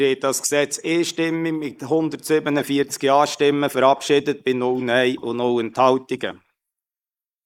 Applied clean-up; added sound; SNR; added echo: neural mask model Resemble Enhance denoiser.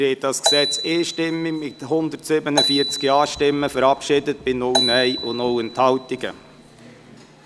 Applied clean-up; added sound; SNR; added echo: none; Marimba, xylophone; 5 dB; none.